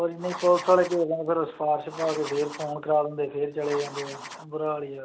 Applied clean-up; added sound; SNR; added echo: none; Writing; 15 dB; none.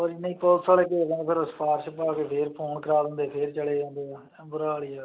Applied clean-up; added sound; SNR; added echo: none; none; none; none.